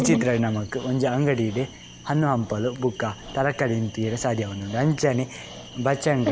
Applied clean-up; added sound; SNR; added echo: none; Dog; 11 dB; none.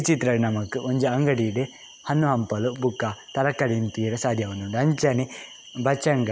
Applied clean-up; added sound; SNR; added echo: none; none; none; none.